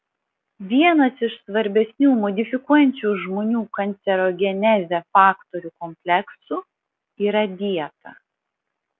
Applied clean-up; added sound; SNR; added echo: none; none; none; none.